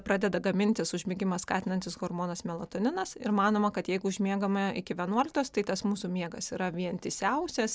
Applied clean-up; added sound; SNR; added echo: none; none; none; none.